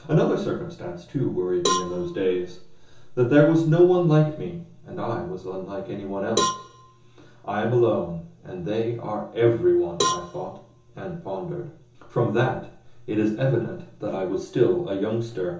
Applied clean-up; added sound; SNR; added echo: none; Cowbell; 7 dB; reverberation time 0.7 s.